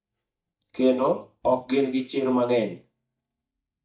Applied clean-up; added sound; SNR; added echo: neural mask model DeepFilterNet 3.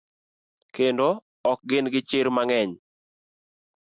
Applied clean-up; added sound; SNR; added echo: none; none; none; none.